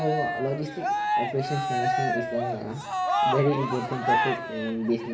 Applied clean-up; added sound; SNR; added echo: none; Cheering; -1 dB; reverberation time 1.0 s.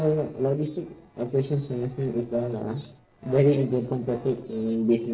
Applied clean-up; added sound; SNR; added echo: neural separator model SepFormer DNS4.